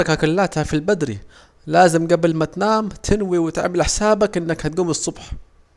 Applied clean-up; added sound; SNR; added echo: none; none; none; none.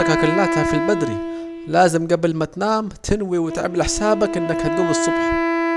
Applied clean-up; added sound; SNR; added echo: none; Wind instrument, woodwind instrument; 2 dB; none.